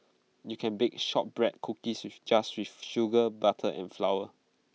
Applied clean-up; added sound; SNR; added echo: none; none; none; none.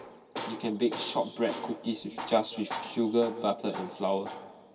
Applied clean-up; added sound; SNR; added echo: none; Tools; 11 dB; reverberation time 2.2 s.